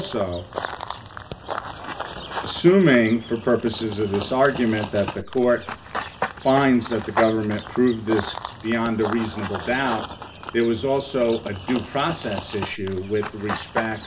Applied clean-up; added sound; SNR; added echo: none; Run / Bird vocalization, bird call, bird song; 10 dB; reverberation time 0.1 s.